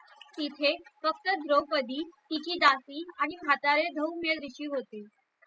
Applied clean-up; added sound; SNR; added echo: classical method spectral subtraction.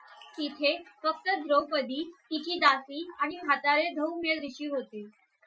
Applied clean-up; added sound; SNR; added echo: classical method Wiener filter.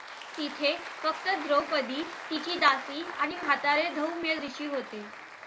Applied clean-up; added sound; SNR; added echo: none; Applause; 11 dB; none.